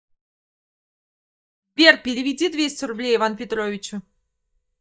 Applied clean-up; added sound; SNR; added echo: neural mask model DeepFilterNet 3.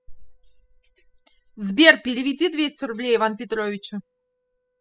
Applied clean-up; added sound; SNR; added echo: classical method spectral subtraction.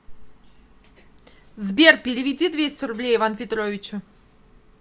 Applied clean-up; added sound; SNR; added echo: none; none; none; none.